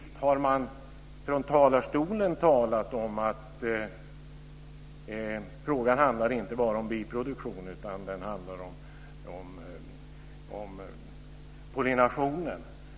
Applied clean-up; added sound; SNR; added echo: none; none; none; none.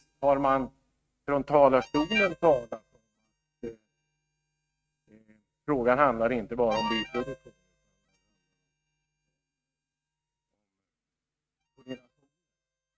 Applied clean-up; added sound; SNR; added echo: neural mask model RNNoise.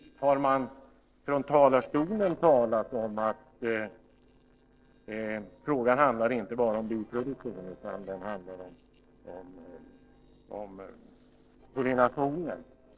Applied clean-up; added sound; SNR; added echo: neural separator model SepFormer DNS4.